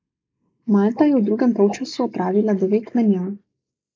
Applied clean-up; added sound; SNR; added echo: neural mask model Resemble Enhance denoiser.